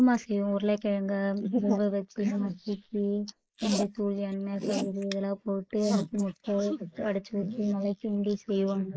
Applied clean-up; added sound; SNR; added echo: neural mask model Resemble Enhance denoiser.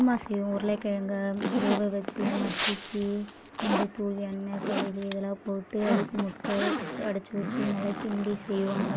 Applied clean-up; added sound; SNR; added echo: none; Zipper (clothing) + Wind; 3 dB; none.